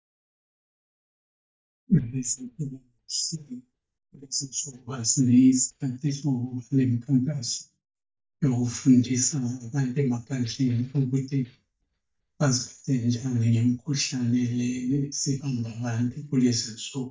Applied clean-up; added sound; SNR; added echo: neural mask model DeepFilterNet 3.